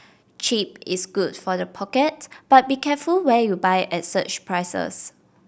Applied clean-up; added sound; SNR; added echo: none; none; none; none.